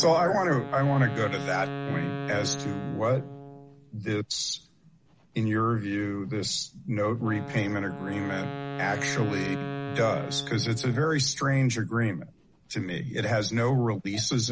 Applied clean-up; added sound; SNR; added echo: none; Wind instrument, woodwind instrument; 10 dB; none.